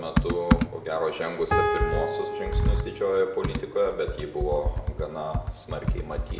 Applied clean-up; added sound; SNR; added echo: none; Piano + Computer keyboard; -2 dB; none.